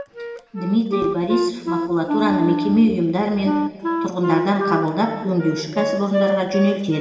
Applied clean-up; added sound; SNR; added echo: none; Wind instrument, woodwind instrument; 3 dB; reverberation time 2.0 s.